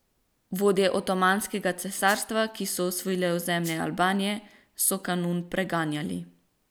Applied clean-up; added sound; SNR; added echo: none; Rattle (instrument); 16 dB; none.